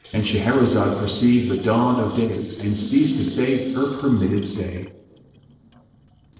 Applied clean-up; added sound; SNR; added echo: neural separator model SepFormer DNS4.